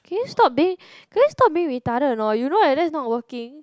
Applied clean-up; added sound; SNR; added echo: none; none; none; none.